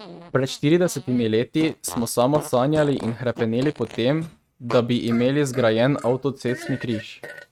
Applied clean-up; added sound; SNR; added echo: neural mask model RNNoise.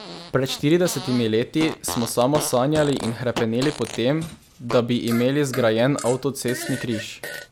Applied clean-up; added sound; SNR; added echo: none; Fart; 12 dB; none.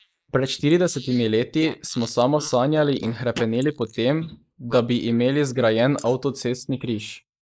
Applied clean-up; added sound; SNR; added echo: neural mask model Resemble Enhance denoiser.